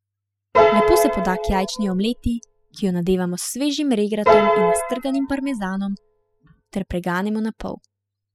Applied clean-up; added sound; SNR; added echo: classical method spectral subtraction.